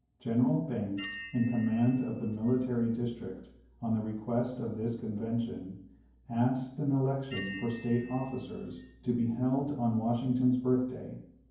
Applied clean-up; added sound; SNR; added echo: none; Bell; 17 dB; reverberation time 0.9 s.